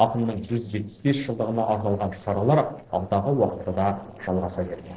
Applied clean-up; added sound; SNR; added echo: neural separator model SepFormer DNS4.